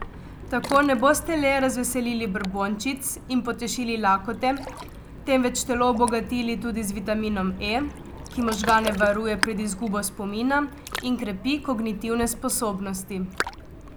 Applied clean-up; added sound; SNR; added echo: none; Ocean; 12 dB; none.